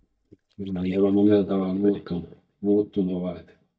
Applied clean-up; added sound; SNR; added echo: neural mask model DeepFilterNet 3.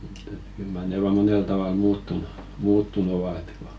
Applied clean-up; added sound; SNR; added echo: none; none; none; none.